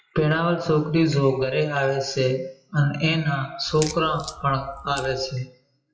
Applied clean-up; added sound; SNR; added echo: classical method WPE with log-MMSE.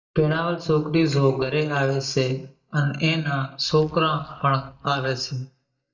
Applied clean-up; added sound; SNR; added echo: neural mask model DeepFilterNet 3.